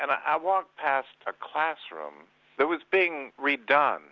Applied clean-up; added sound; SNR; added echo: none; none; none; none.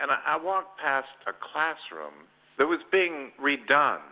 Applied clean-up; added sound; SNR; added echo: none; none; none; reverberation time 0.7 s.